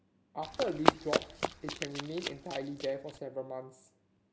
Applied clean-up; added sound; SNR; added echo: none; Run; -4 dB; none.